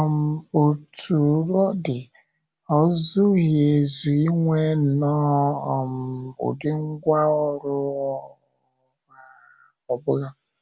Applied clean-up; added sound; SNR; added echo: none; none; none; none.